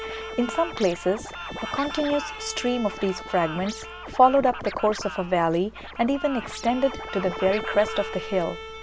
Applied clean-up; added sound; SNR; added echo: none; Bowed string instrument + Scratching (performance technique); 11 dB; none.